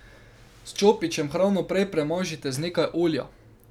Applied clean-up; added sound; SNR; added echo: none; none; none; none.